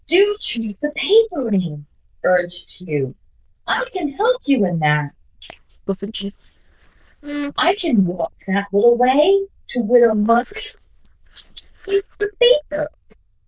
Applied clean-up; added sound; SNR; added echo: neural diffusion model UNIVERSE++.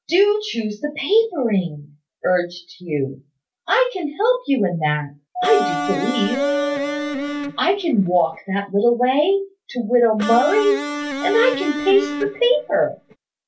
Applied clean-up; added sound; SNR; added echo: none; Electric guitar + Doorbell; 5 dB; none.